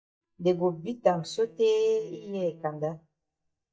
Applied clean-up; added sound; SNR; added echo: neural mask model DeepFilterNet 3.